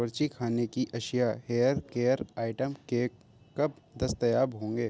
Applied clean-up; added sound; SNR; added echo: none; none; none; none.